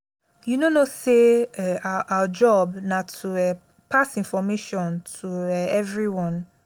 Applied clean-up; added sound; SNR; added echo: none; none; none; none.